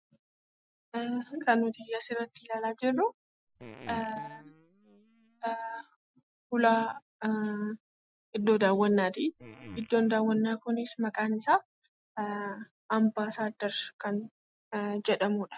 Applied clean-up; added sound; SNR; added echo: classical method Wiener filter.